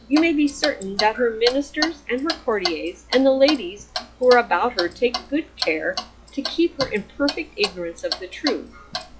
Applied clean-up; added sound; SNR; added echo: classical method log-MMSE.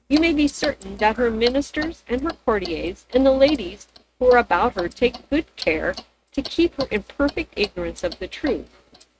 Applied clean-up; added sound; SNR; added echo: neural mask model RNNoise.